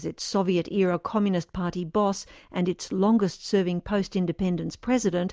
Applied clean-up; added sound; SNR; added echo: none; none; none; none.